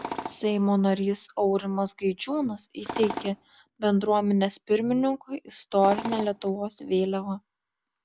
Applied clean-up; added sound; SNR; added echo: none; Tools; 14 dB; none.